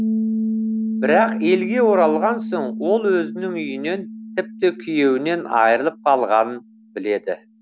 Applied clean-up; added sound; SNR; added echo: none; Piano; 7 dB; none.